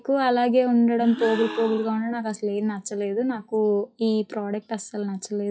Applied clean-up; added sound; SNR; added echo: classical method WPE with log-MMSE.